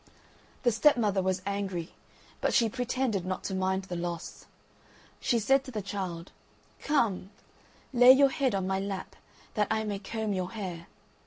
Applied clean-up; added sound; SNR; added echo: none; none; none; none.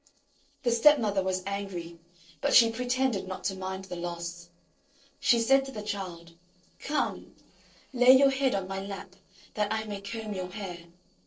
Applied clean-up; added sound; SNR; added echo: neural separator model SepFormer DNS4.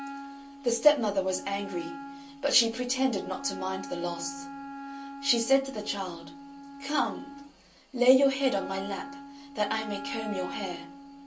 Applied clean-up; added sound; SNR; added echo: none; Wind instrument, woodwind instrument; 12 dB; reverberation time 0.3 s.